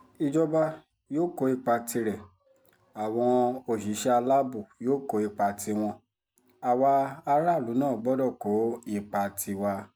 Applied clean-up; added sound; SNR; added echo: none; none; none; none.